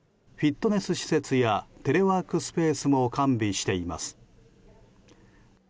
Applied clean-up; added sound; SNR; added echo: none; none; none; none.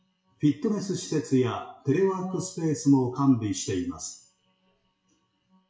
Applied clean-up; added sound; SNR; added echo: classical method WPE with log-MMSE.